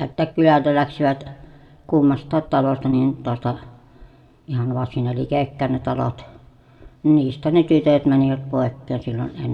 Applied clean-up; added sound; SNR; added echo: none; none; none; reverberation time 1.0 s.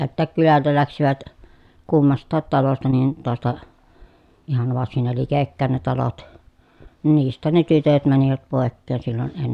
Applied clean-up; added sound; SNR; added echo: none; none; none; none.